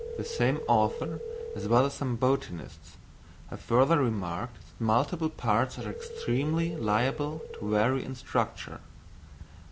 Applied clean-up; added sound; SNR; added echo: none; Telephone; 12 dB; none.